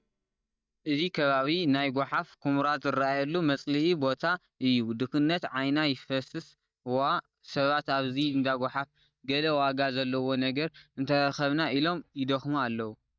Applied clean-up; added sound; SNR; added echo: neural mask model DeepFilterNet 3.